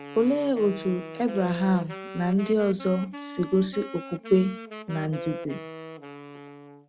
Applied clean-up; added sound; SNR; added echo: none; Wind instrument, woodwind instrument; 12 dB; none.